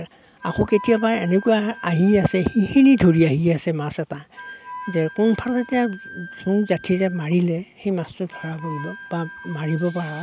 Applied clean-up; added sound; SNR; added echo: none; Wind instrument, woodwind instrument; 18 dB; none.